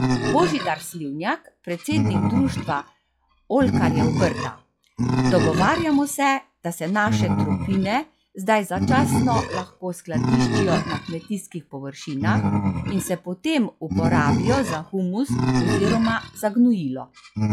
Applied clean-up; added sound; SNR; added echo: classical method log-MMSE.